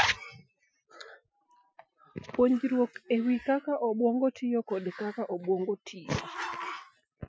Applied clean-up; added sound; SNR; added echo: classical method Wiener filter.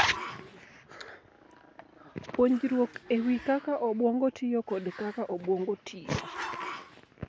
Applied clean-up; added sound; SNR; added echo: none; Growling; 15 dB; none.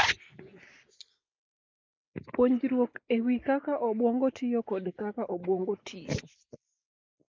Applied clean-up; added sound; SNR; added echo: neural mask model Resemble Enhance denoiser.